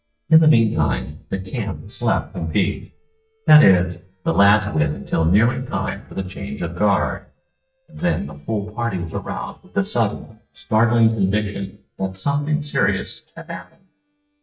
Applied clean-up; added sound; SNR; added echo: neural mask model DeepFilterNet 3.